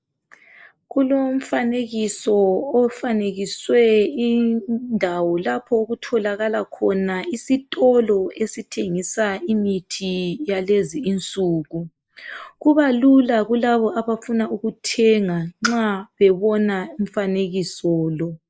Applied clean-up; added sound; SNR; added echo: neural mask model Resemble Enhance denoiser.